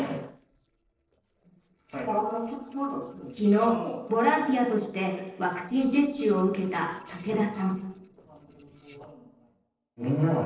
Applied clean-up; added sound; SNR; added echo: neural separator model SepFormer DNS4.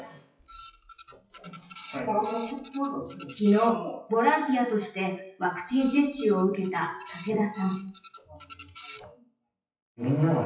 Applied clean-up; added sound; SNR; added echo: classical method WPE with log-MMSE.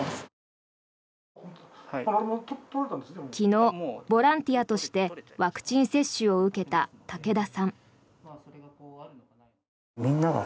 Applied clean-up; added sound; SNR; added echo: none; none; none; none.